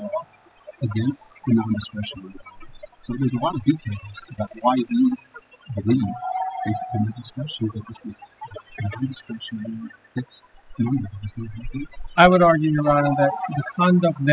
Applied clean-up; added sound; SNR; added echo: classical method spectral subtraction.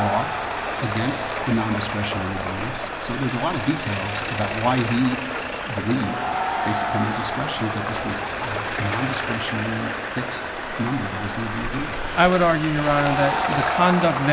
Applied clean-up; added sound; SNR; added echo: none; Traffic noise, roadway noise + Crowd; 2 dB; none.